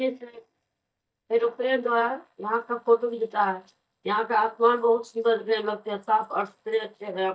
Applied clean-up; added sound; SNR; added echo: neural mask model DeepFilterNet 3.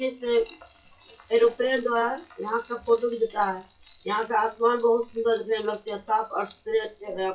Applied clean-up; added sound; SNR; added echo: classical method WPE with log-MMSE.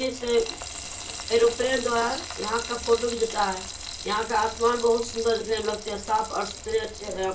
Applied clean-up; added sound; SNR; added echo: none; Frying (food); 10 dB; reverberation time 0.3 s.